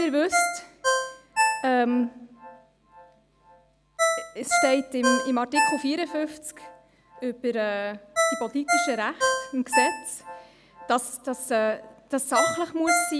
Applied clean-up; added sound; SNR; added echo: none; Ringtone; 0 dB; none.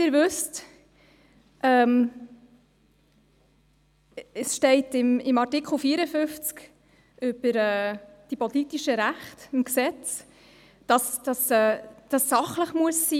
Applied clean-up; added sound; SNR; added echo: none; none; none; none.